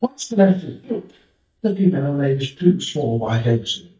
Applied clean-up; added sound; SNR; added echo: neural mask model DeepFilterNet 3.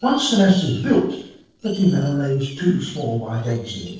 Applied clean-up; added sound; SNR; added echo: neural separator model SepFormer DNS4.